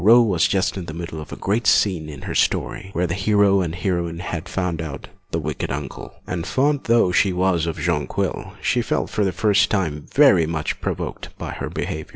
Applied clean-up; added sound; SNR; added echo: neural separator model SepFormer DNS4.